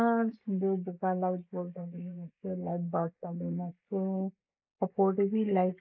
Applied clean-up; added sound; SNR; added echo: neural mask model Resemble Enhance denoiser.